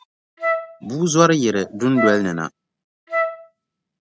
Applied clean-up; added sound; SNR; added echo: neural mask model RNNoise.